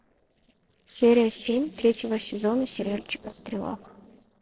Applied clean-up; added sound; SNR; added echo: neural separator model SepFormer DNS4.